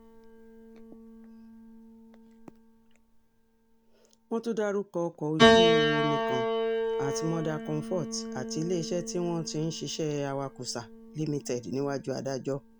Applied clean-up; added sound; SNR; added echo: none; Piano; -3 dB; none.